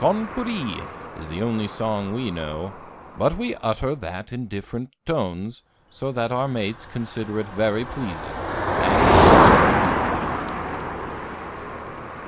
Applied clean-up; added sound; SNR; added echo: none; Motor vehicle (road); -4 dB; none.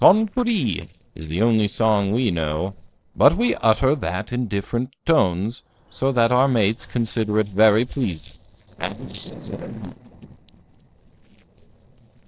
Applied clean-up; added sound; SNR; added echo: neural separator model SepFormer DNS4.